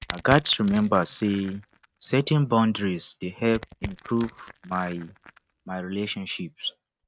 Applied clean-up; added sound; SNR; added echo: neural mask model RNNoise.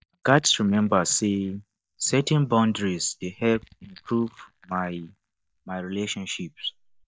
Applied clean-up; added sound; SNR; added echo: neural mask model DeepFilterNet 3.